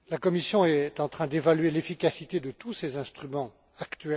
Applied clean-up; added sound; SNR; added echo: none; none; none; none.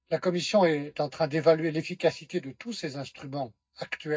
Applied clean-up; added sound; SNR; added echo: neural mask model DeepFilterNet 3.